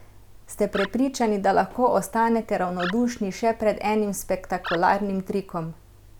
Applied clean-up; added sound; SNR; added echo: none; Animal; 14 dB; none.